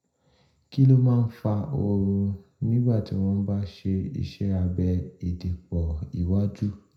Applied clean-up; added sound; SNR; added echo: none; none; none; reverberation time 0.4 s.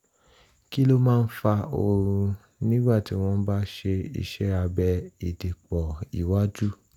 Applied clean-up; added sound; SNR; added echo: none; none; none; none.